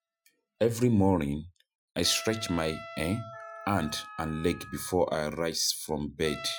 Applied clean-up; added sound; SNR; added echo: classical method Wiener filter.